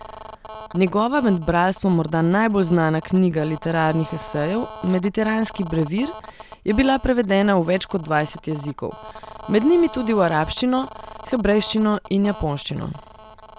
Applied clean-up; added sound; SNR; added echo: none; Telephone; 17 dB; none.